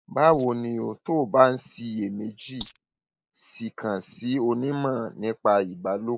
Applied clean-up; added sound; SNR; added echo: neural mask model Resemble Enhance denoiser.